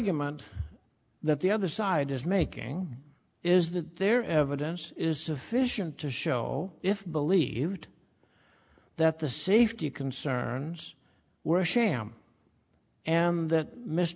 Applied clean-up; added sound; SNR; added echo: none; none; none; none.